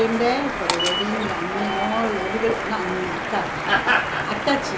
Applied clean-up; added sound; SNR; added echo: none; Applause + Walk, footsteps / Subway, metro, underground; 2 dB; none.